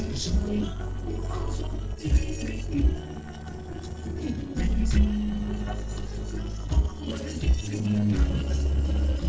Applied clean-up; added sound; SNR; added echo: neural separator model SepFormer DNS4.